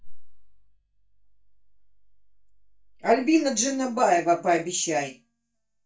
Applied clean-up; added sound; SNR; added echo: neural mask model DeepFilterNet 3.